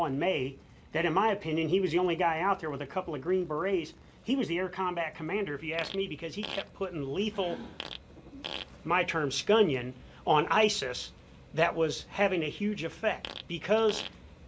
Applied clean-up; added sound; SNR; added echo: none; Fart; 13 dB; none.